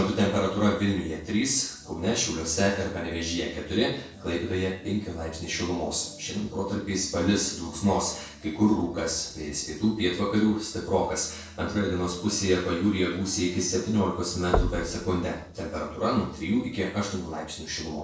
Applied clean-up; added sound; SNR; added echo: neural separator model SepFormer DNS4.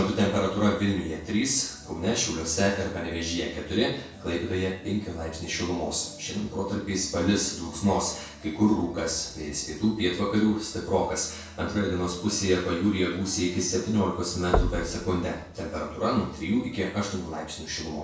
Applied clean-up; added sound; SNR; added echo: none; Knock; 5 dB; reverberation time 0.6 s.